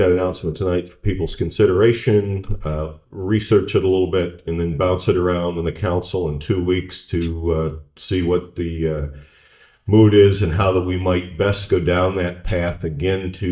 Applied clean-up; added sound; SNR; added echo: neural mask model DeepFilterNet 3.